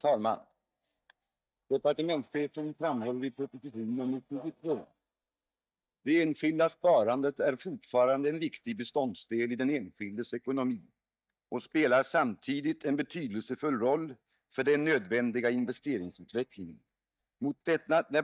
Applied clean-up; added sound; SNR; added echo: neural mask model DeepFilterNet 3.